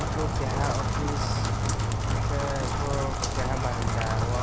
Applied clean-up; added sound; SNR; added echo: none; Rain; -5 dB; none.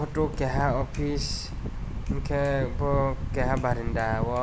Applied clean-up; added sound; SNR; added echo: none; none; none; none.